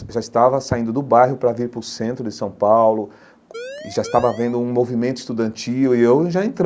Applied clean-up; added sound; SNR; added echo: none; Siren; 14 dB; none.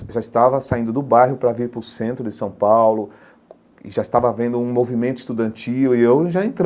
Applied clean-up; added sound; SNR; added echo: none; none; none; none.